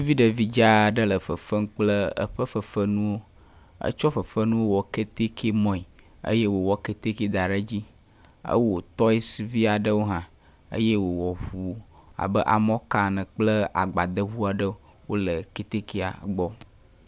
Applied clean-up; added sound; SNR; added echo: none; none; none; none.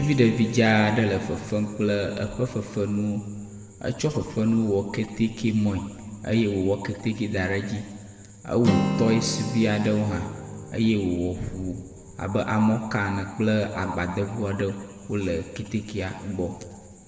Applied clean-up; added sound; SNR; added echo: none; Acoustic guitar; 11 dB; reverberation time 1.5 s.